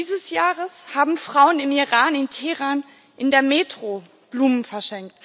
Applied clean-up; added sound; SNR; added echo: none; none; none; none.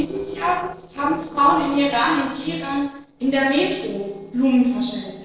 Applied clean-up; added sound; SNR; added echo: neural separator model SepFormer DNS4.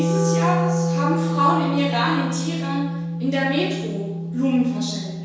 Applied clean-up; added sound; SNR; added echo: none; Wind instrument, woodwind instrument; 0 dB; reverberation time 1.0 s.